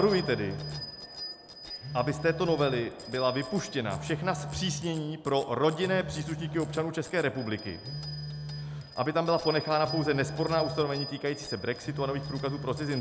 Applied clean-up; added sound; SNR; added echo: none; Bicycle bell + Telephone; 9 dB; none.